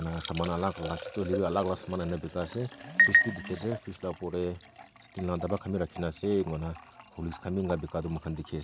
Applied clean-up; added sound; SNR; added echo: none; Liquid; 14 dB; none.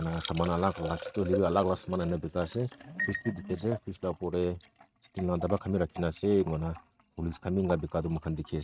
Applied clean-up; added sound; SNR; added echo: neural mask model RNNoise.